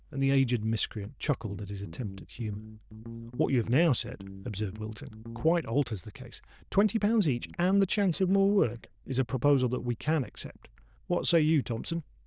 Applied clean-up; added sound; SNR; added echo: neural diffusion model UNIVERSE++.